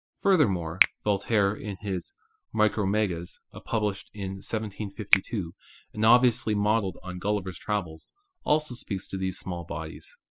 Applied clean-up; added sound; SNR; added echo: classical method spectral subtraction.